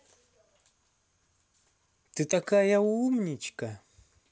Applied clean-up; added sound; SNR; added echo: none; none; none; none.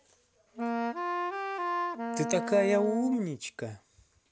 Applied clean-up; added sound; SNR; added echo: none; Wind instrument, woodwind instrument; 1 dB; none.